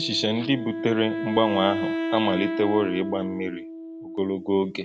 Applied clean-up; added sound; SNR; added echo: none; Wind instrument, woodwind instrument; 5 dB; none.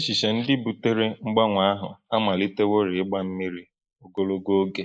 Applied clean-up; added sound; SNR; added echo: neural mask model Resemble Enhance denoiser.